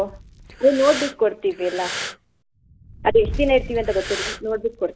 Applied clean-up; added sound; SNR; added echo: none; Breathing + Fire; 10 dB; none.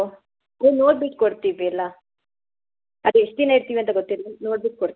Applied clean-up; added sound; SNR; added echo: none; none; none; none.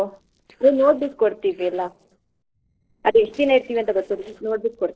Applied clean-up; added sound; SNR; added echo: neural separator model SepFormer DNS4.